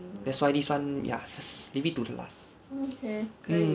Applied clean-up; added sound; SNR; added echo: none; none; none; none.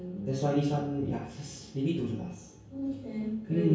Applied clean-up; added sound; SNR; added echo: none; none; none; reverberation time 0.6 s.